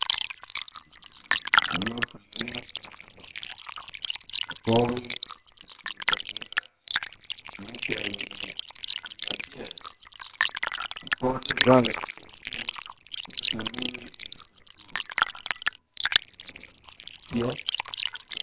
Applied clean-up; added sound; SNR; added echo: neural separator model SepFormer WHAMR!.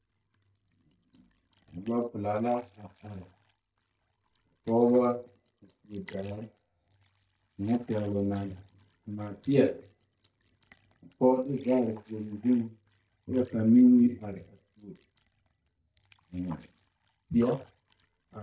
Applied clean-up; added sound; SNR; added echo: neural mask model DeepFilterNet 3.